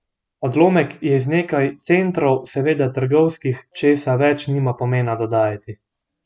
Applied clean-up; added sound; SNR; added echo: none; none; none; none.